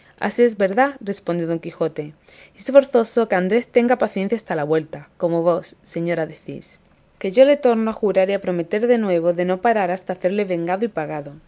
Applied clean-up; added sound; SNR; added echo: none; none; none; none.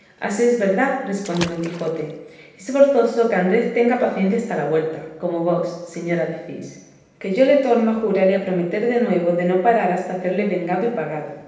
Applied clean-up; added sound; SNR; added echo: none; Water / Splash, splatter; 16 dB; reverberation time 0.9 s.